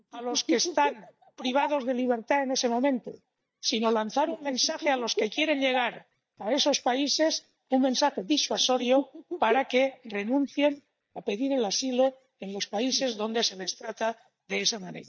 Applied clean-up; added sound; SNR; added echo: neural mask model DeepFilterNet 3.